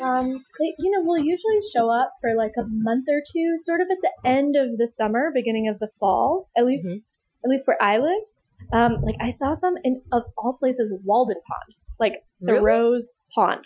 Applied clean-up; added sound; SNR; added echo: classical method Wiener filter.